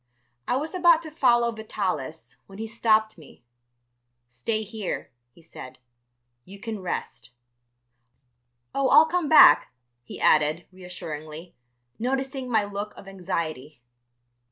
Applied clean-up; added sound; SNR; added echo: none; none; none; none.